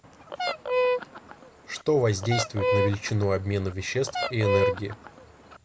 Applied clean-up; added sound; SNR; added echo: none; Fowl; 1 dB; none.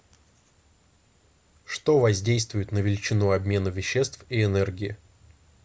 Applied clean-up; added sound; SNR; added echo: none; none; none; none.